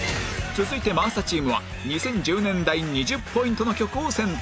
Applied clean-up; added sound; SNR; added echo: none; none; none; none.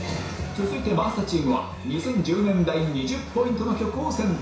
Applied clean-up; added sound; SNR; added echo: none; none; none; reverberation time 0.6 s.